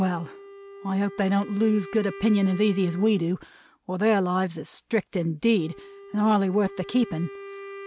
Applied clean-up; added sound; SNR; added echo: none; Wind instrument, woodwind instrument; 17 dB; none.